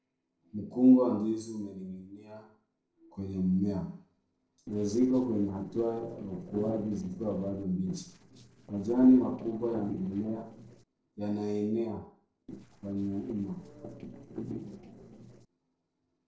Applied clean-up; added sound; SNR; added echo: neural separator model SepFormer DNS4.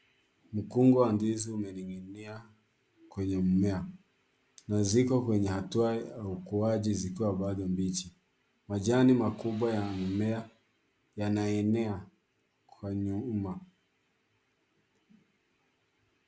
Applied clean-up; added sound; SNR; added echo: none; none; none; none.